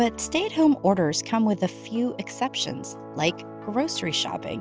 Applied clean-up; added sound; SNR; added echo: none; none; none; none.